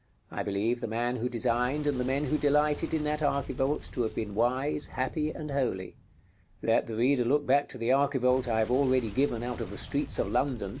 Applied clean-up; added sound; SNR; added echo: none; Boom; 17 dB; none.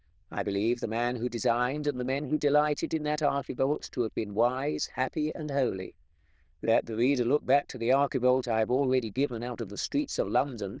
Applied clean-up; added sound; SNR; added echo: neural diffusion model UNIVERSE++.